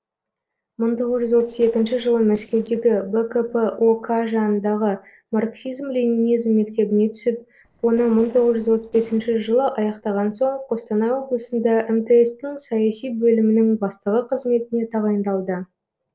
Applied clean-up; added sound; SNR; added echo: neural separator model SepFormer DNS4.